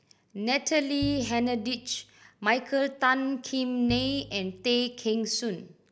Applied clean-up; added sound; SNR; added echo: none; Piano; 16 dB; none.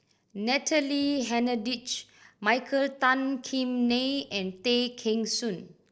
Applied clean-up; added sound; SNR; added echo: neural separator model SepFormer DNS4.